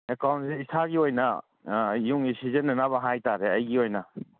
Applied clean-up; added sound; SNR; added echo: none; none; none; none.